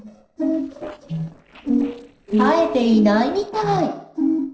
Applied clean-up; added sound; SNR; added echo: neural separator model SepFormer DNS4.